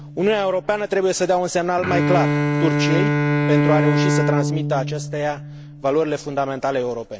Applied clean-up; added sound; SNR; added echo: none; Bowed string instrument; 0 dB; none.